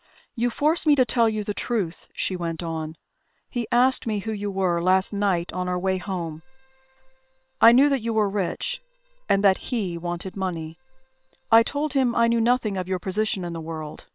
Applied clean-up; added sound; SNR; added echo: neural separator model SepFormer WHAM!.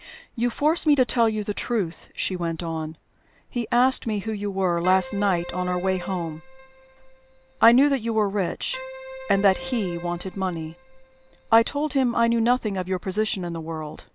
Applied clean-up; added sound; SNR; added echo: none; Keyboard (musical); 15 dB; none.